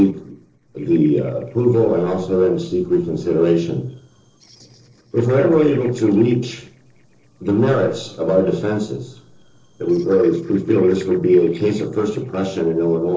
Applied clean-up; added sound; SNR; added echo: neural separator model SepFormer DNS4.